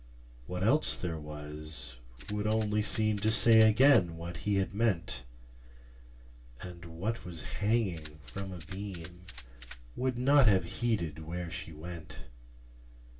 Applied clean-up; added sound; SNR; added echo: none; Rattle (instrument); 14 dB; reverberation time 0.1 s.